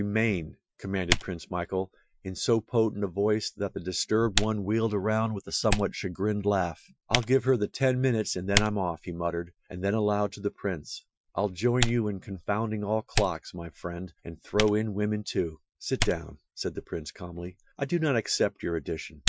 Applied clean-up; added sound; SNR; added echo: classical method Wiener filter.